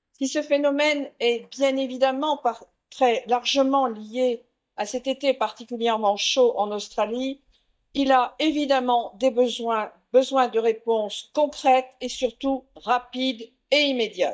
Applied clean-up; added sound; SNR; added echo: neural mask model DeepFilterNet 3.